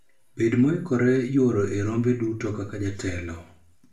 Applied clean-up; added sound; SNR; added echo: none; none; none; reverberation time 0.4 s.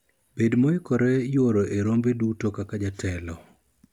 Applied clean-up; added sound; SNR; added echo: none; none; none; none.